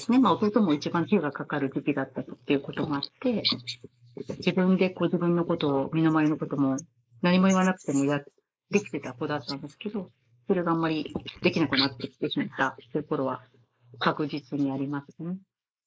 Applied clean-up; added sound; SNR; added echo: neural mask model Resemble Enhance denoiser.